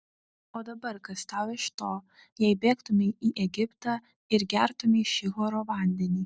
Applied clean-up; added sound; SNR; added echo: none; none; none; none.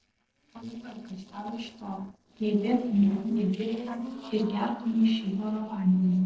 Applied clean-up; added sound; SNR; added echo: neural separator model SepFormer DNS4.